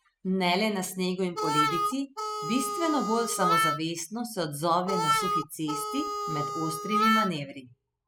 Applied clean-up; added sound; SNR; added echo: classical method spectral subtraction.